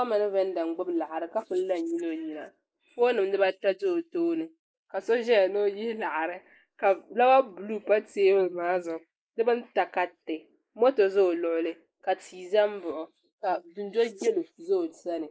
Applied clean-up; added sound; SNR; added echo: neural mask model Resemble Enhance denoiser.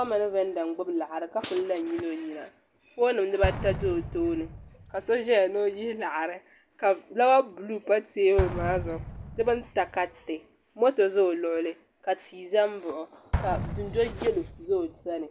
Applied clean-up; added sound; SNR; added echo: none; Explosion; 11 dB; none.